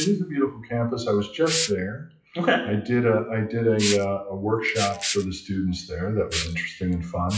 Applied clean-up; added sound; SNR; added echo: classical method WPE with log-MMSE.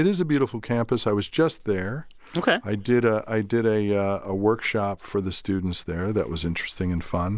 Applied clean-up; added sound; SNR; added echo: none; none; none; none.